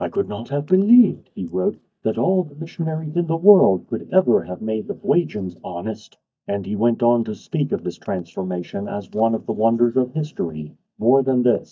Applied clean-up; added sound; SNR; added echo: neural mask model DeepFilterNet 3.